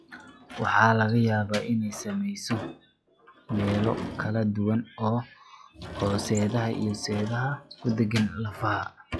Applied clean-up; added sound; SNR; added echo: classical method log-MMSE.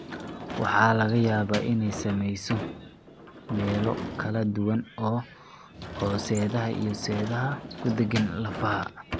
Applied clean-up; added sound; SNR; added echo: none; Sliding door / Slam; 9 dB; none.